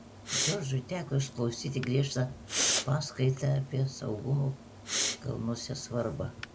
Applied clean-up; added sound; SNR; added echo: none; Respiratory sounds; 5 dB; none.